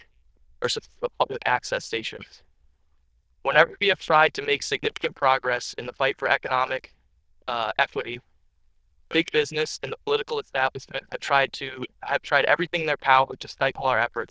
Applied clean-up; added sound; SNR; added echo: neural diffusion model UNIVERSE++.